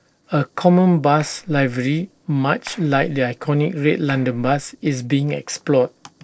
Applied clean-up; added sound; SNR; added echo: neural separator model SepFormer DNS4.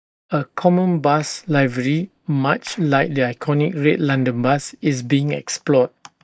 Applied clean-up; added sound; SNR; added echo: neural mask model DeepFilterNet 3.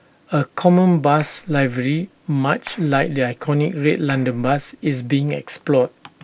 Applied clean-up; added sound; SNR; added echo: none; Clapping; 19 dB; none.